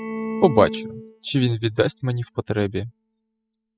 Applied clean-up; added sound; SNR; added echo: classical method spectral subtraction.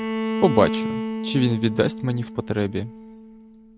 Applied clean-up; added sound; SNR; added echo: none; Bowed string instrument; 5 dB; none.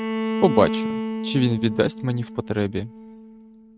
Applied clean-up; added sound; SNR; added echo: neural mask model RNNoise.